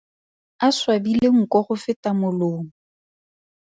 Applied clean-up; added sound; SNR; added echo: none; none; none; none.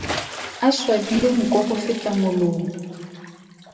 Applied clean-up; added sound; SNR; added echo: none; Bathtub (filling or washing) / Splash, splatter; 12 dB; reverberation time 2.0 s.